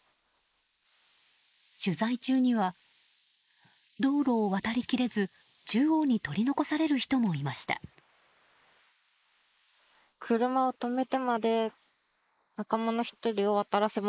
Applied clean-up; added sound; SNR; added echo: neural mask model Resemble Enhance denoiser.